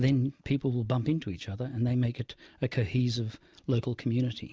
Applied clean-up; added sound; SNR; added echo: none; none; none; none.